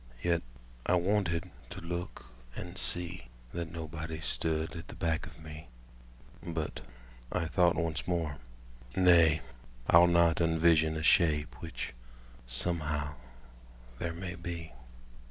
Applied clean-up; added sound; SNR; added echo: none; none; none; none.